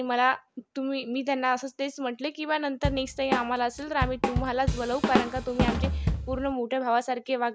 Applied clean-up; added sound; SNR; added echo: none; Drum / Drum kit; 0 dB; none.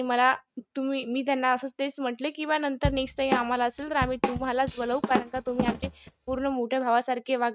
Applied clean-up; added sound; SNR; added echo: neural mask model RNNoise.